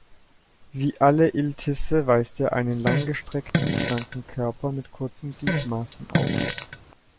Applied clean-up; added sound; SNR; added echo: none; Fart; 2 dB; none.